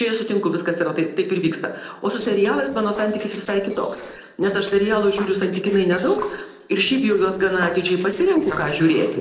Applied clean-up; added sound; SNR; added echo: neural separator model SepFormer DNS4.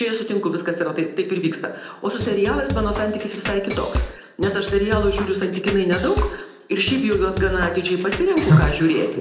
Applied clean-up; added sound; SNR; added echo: none; Drum kit; 6 dB; reverberation time 0.7 s.